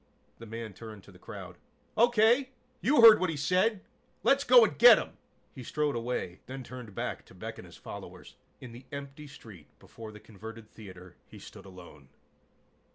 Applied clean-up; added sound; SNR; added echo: none; none; none; none.